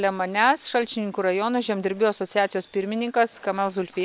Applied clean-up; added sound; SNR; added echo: none; none; none; none.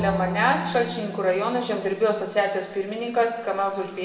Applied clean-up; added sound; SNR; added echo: none; Bowed string instrument; 10 dB; reverberation time 1.1 s.